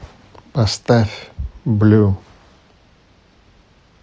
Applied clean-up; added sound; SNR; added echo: none; none; none; none.